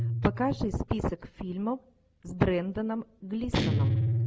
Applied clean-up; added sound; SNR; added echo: none; Guitar; 1 dB; none.